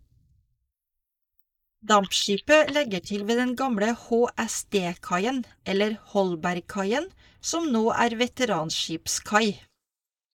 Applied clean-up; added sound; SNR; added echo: neural mask model Resemble Enhance denoiser.